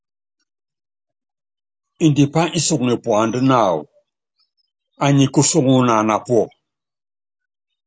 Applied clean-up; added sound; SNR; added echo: none; none; none; none.